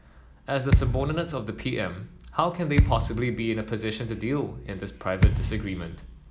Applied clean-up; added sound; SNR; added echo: none; Thump, thud; -4 dB; none.